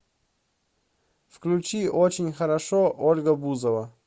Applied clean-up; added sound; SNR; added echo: none; none; none; none.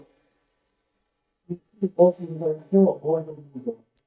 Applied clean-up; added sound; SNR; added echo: neural mask model DeepFilterNet 3.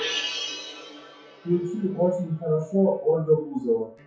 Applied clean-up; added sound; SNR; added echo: classical method WPE with log-MMSE.